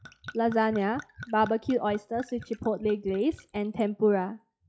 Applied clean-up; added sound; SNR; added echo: classical method log-MMSE.